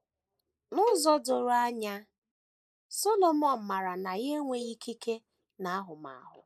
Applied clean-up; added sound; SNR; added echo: neural mask model Resemble Enhance denoiser.